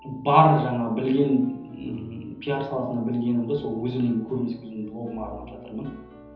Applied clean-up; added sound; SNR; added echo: none; none; none; reverberation time 1.2 s.